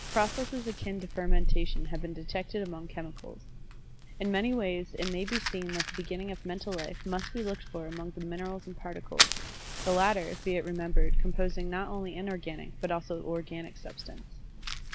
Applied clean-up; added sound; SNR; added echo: none; Fire; -3 dB; none.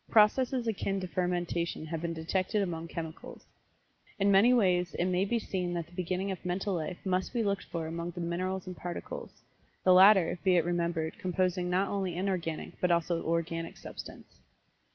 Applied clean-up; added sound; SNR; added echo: none; none; none; none.